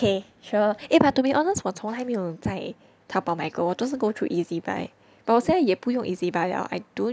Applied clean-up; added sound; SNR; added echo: none; none; none; none.